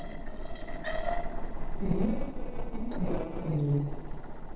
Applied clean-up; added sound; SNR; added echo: neural separator model SepFormer DNS4.